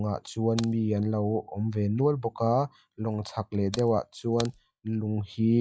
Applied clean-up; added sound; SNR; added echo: classical method log-MMSE.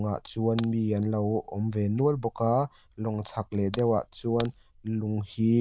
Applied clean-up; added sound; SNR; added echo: neural diffusion model UNIVERSE++.